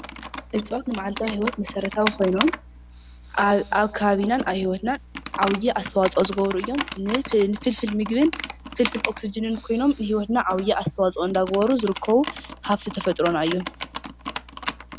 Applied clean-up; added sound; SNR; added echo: none; Computer keyboard; 11 dB; none.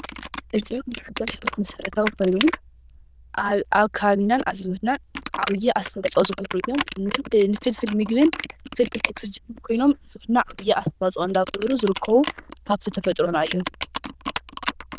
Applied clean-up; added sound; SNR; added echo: neural diffusion model UNIVERSE++.